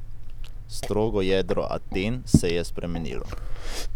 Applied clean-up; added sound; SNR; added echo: none; Liquid; -2 dB; none.